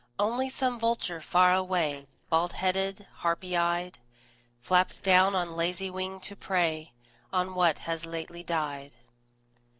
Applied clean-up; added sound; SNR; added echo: neural separator model SepFormer DNS4.